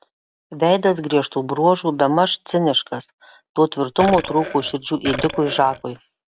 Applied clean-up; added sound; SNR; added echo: none; Burping, eructation; 10 dB; none.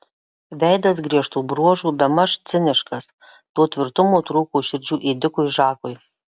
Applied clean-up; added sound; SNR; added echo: none; none; none; none.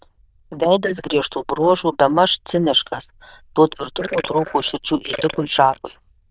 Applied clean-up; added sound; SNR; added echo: neural diffusion model UNIVERSE++.